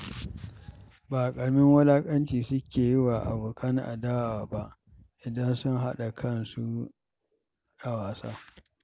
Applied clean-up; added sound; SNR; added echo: none; none; none; none.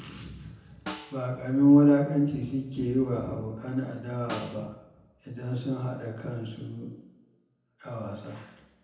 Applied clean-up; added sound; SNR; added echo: none; Snare drum; 19 dB; reverberation time 0.9 s.